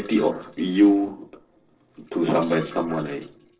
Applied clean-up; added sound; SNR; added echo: neural separator model SepFormer DNS4.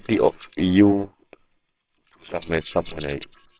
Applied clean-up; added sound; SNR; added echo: neural separator model SepFormer WHAMR!.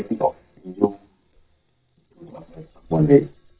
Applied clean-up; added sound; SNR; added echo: neural mask model DeepFilterNet 3.